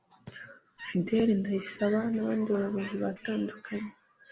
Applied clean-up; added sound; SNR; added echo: none; Wood; 19 dB; none.